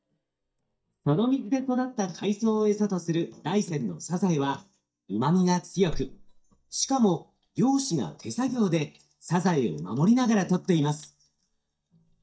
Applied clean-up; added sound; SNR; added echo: neural mask model DeepFilterNet 3.